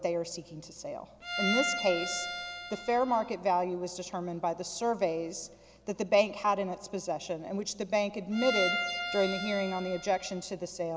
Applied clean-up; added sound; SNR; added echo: none; Bowed string instrument; 4 dB; none.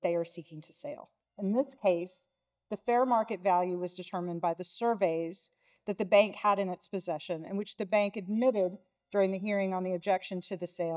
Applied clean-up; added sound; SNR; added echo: neural mask model DeepFilterNet 3.